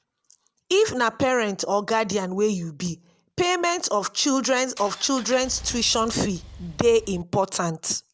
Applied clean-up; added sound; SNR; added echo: none; Engine; 17 dB; none.